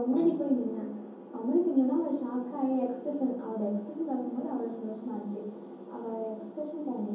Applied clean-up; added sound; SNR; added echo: none; none; none; reverberation time 0.7 s.